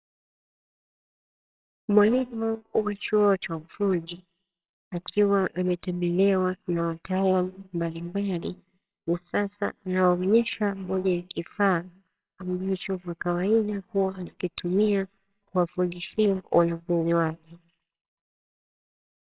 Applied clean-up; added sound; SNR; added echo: neural separator model SepFormer WHAMR!.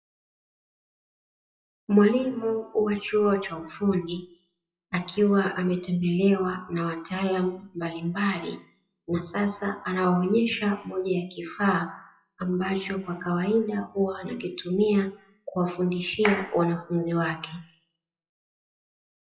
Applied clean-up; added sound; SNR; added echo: classical method WPE with log-MMSE.